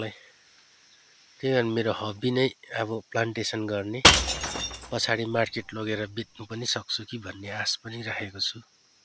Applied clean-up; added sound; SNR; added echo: none; Shatter / Crushing; -4 dB; none.